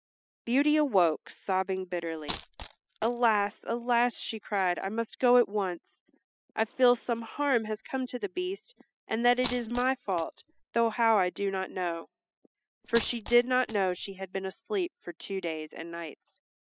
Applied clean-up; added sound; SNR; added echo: classical method spectral subtraction.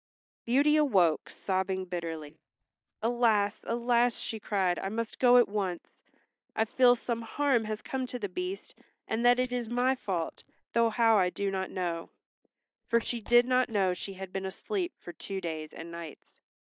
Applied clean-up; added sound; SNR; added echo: neural mask model DeepFilterNet 3.